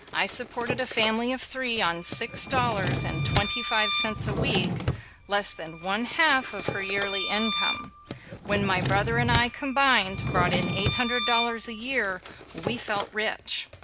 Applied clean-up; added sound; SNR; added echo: none; Bowed string instrument + Drawer open or close; 3 dB; none.